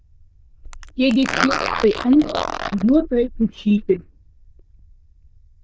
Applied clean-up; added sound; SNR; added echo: neural diffusion model UNIVERSE++.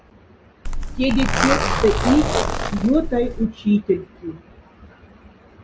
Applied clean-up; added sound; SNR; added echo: none; Zipper (clothing); -1 dB; none.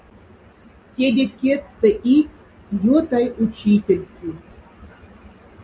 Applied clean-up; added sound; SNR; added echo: none; none; none; none.